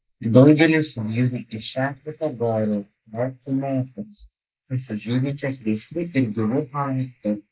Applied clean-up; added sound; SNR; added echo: neural mask model Resemble Enhance denoiser.